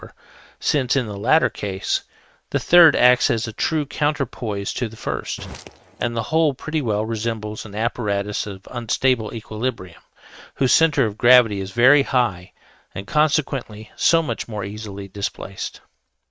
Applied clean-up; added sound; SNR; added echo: neural mask model RNNoise.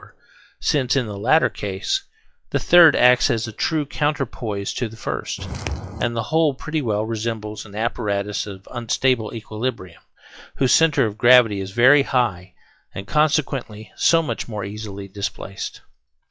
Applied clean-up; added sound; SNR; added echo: classical method log-MMSE.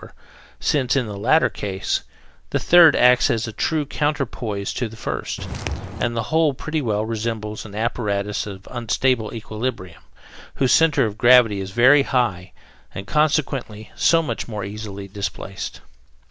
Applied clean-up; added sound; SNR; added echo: none; Walk, footsteps; 6 dB; none.